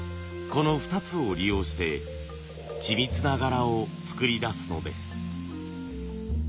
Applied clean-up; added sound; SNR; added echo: none; none; none; none.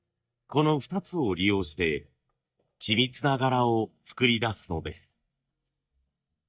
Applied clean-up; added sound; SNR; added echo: neural mask model DeepFilterNet 3.